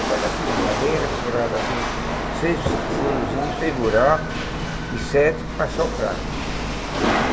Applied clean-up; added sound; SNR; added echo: none; Rattle / Chatter / Hiss / Engine / Mechanisms; 0 dB; reverberation time 0.8 s.